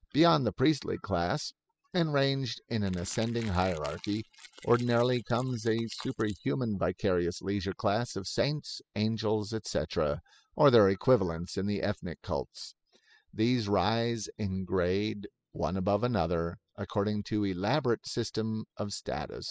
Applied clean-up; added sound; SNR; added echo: classical method spectral subtraction.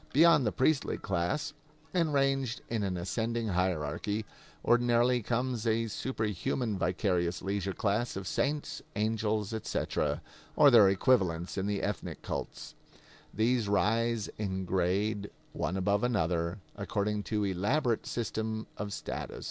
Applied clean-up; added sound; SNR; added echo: none; none; none; none.